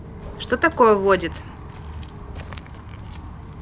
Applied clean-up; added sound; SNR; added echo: none; Walk, footsteps; 13 dB; none.